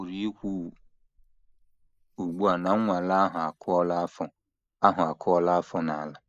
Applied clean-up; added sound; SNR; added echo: neural mask model Resemble Enhance denoiser.